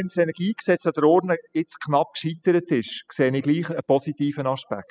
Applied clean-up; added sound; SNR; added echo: classical method spectral subtraction.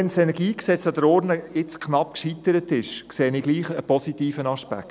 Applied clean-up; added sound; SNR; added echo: none; none; none; none.